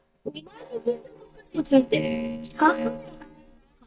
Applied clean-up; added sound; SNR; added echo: neural mask model DeepFilterNet 3.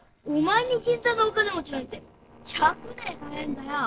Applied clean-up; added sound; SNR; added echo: neural separator model SepFormer DNS4.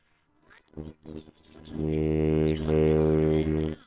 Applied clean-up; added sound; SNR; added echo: neural separator model SepFormer WHAMR!.